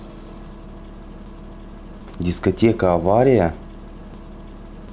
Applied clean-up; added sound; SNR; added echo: none; Engine starting; 14 dB; none.